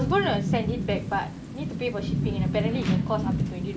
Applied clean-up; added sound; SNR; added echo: none; Rain / Thunderstorm; -3 dB; none.